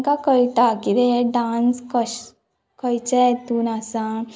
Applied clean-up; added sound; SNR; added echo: none; none; none; none.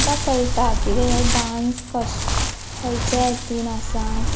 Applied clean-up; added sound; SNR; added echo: none; Wind; -2 dB; none.